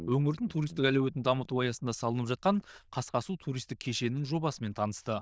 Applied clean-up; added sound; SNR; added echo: neural diffusion model UNIVERSE++.